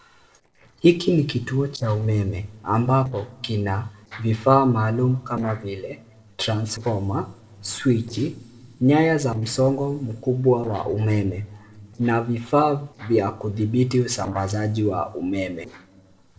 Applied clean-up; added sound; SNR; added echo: neural separator model SepFormer DNS4.